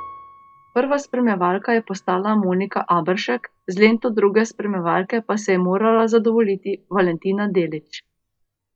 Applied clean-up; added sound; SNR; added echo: classical method log-MMSE.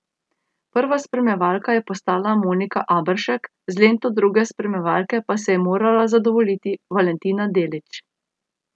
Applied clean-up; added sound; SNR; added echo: none; none; none; none.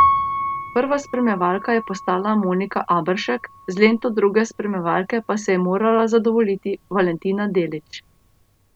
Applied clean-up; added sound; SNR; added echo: none; Piano; 8 dB; none.